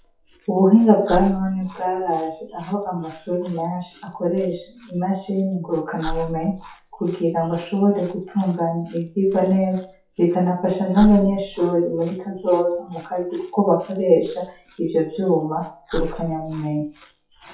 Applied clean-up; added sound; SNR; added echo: classical method WPE with log-MMSE.